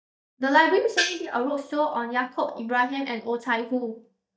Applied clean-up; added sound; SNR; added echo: neural mask model DeepFilterNet 3.